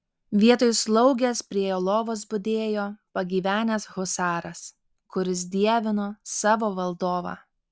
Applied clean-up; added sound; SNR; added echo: none; none; none; none.